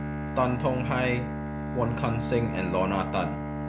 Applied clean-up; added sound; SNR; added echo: none; Bowed string instrument; 3 dB; none.